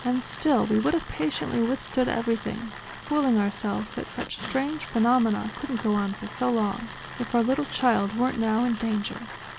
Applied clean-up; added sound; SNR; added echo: none; Tools; 13 dB; none.